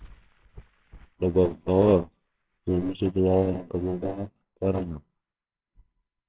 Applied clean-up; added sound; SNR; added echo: neural separator model SepFormer WHAMR!.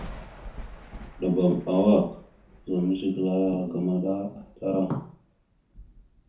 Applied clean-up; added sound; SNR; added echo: none; Thunder; 18 dB; reverberation time 0.7 s.